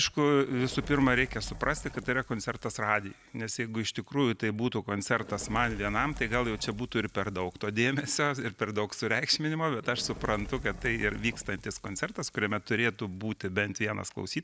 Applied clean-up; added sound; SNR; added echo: none; Fire; 16 dB; none.